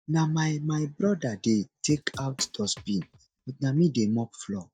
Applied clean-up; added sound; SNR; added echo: neural mask model DeepFilterNet 3.